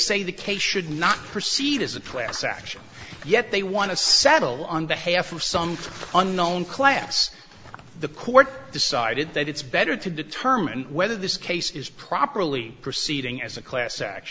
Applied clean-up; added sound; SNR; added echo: none; none; none; none.